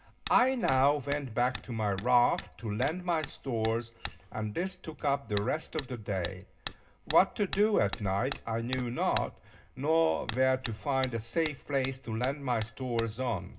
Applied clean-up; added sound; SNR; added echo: none; Hammer; 4 dB; reverberation time 0.2 s.